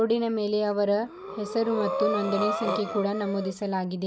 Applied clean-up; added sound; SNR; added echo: none; Breathing; 5 dB; none.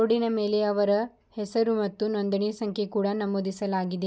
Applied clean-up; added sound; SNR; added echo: none; none; none; none.